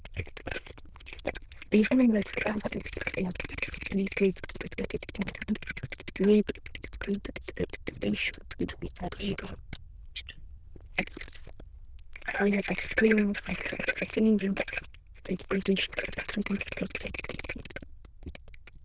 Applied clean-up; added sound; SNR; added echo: neural diffusion model UNIVERSE++.